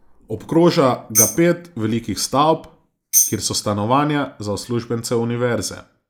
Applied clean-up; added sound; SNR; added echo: neural mask model Resemble Enhance denoiser.